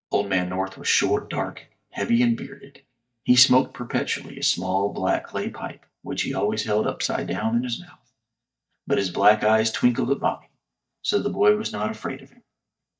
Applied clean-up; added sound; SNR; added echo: neural mask model DeepFilterNet 3.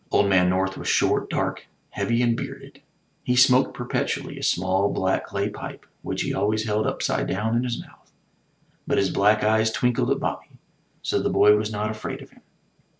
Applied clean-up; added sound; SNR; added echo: none; none; none; none.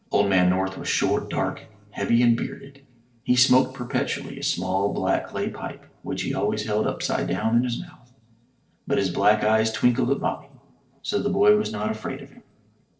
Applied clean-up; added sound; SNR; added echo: neural separator model SepFormer DNS4.